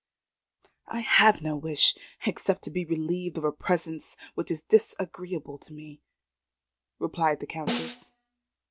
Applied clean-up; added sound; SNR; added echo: none; Snare drum; 6 dB; none.